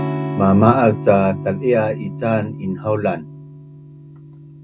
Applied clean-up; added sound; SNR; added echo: none; Electric guitar / Strum; 9 dB; none.